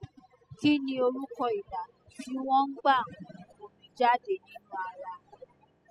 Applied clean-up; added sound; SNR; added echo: classical method spectral subtraction.